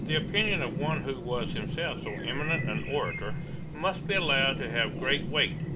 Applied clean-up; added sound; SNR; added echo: none; Chirp, tweet; 3 dB; reverberation time 0.2 s.